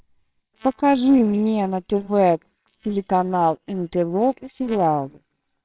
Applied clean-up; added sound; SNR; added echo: neural separator model SepFormer WHAMR!.